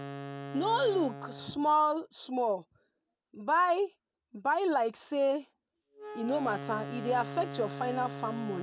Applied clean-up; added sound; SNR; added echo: none; Wind instrument, woodwind instrument; 12 dB; none.